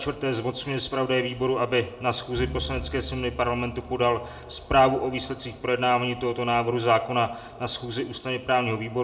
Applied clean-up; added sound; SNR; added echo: none; Bowed string instrument; 13 dB; reverberation time 1.2 s.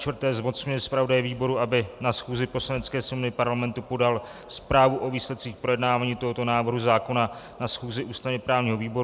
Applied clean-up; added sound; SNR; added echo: none; none; none; none.